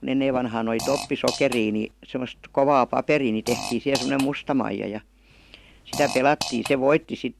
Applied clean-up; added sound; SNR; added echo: none; Fart; 11 dB; none.